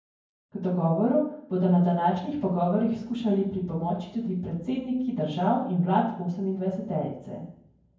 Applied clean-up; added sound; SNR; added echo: none; none; none; reverberation time 0.9 s.